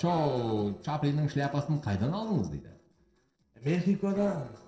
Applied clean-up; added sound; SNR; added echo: neural separator model SepFormer DNS4.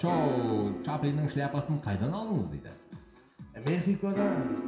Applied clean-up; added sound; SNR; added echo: none; Piano; 7 dB; reverberation time 0.7 s.